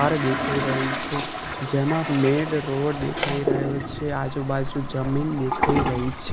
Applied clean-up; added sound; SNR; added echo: none; Toilet flush; 2 dB; none.